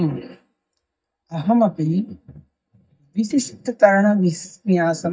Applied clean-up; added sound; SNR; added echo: neural mask model DeepFilterNet 3.